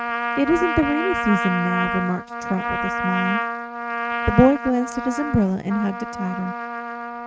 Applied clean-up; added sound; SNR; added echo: neural mask model RNNoise.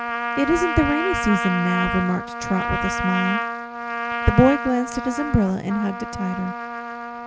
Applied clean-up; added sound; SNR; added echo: none; Trumpet; 4 dB; none.